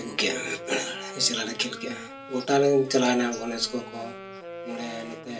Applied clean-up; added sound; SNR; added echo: none; Wind instrument, woodwind instrument; 13 dB; reverberation time 0.3 s.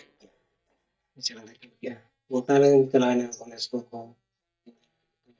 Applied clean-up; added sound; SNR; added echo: neural mask model DeepFilterNet 3.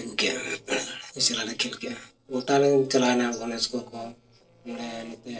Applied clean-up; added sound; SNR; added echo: neural separator model SepFormer DNS4.